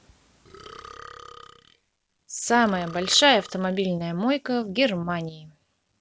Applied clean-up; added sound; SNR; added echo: none; Burping, eructation; 19 dB; none.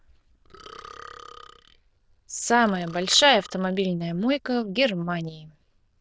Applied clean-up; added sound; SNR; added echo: neural diffusion model UNIVERSE++.